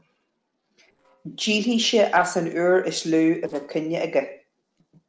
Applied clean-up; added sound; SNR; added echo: neural separator model SepFormer DNS4.